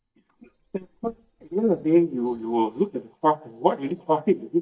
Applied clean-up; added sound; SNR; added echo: neural mask model DeepFilterNet 3.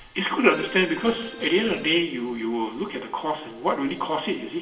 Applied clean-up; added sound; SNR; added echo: none; Accordion; 16 dB; reverberation time 0.8 s.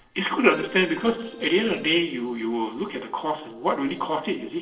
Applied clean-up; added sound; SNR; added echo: neural separator model SepFormer DNS4.